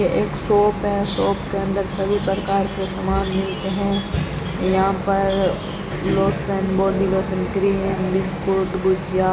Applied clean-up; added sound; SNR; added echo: none; none; none; none.